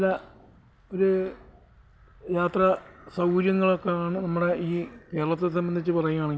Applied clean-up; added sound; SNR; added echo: none; none; none; none.